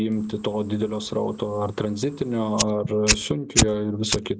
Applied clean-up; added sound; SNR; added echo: none; Fire; 4 dB; none.